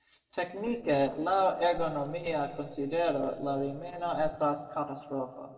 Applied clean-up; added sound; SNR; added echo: neural separator model SepFormer DNS4.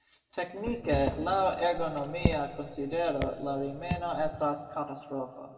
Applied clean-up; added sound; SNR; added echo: none; Raindrop / Drip; 4 dB; reverberation time 1.9 s.